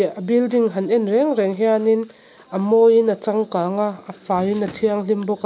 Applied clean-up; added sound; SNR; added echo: none; none; none; none.